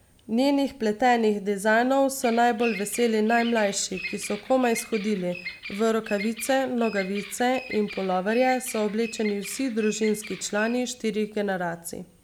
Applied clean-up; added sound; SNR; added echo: none; Bird vocalization, bird call, bird song; 16 dB; none.